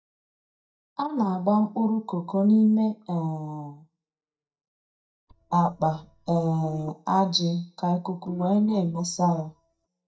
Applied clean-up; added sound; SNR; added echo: neural mask model DeepFilterNet 3.